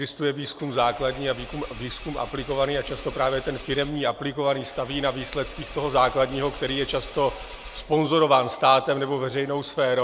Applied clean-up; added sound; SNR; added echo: none; Engine / Car; 16 dB; none.